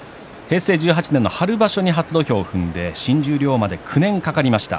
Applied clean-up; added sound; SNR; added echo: none; none; none; none.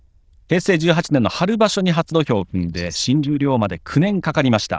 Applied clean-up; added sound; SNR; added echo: neural diffusion model UNIVERSE++.